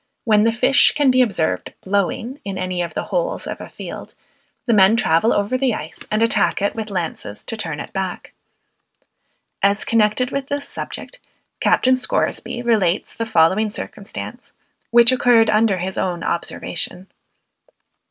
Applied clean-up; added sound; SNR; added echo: none; none; none; none.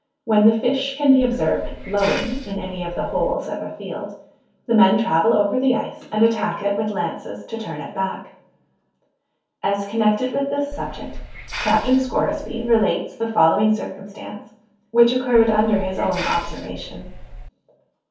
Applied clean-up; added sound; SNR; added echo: none; Hiss; 10 dB; reverberation time 0.6 s.